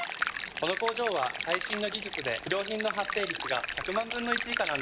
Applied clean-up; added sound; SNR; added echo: none; Stream; 2 dB; none.